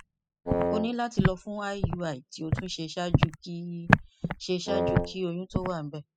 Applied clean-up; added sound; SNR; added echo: classical method spectral subtraction.